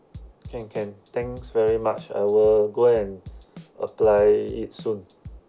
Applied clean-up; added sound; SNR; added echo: none; Drum / Drum kit; 19 dB; none.